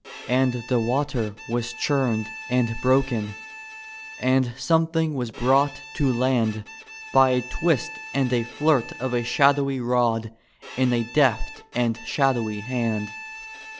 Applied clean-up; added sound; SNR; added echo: none; Bowed string instrument; 16 dB; none.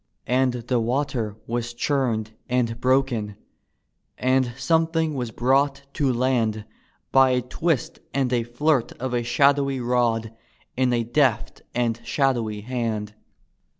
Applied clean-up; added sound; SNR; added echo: none; none; none; none.